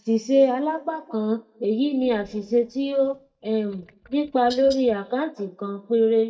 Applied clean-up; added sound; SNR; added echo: neural mask model DeepFilterNet 3.